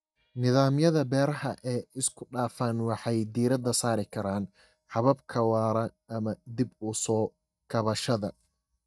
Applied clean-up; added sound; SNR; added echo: neural mask model DeepFilterNet 3.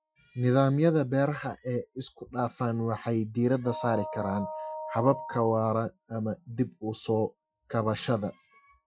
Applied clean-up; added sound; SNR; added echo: classical method Wiener filter.